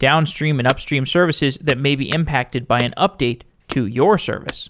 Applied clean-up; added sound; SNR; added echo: none; Wood / Domestic sounds, home sounds; 16 dB; none.